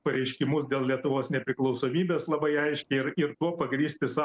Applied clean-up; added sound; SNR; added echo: none; none; none; none.